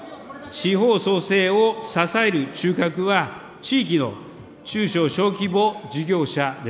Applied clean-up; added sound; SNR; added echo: none; none; none; none.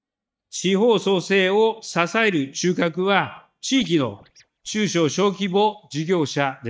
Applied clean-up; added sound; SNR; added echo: neural mask model DeepFilterNet 3.